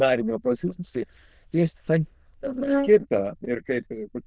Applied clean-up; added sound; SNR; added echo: neural diffusion model UNIVERSE++.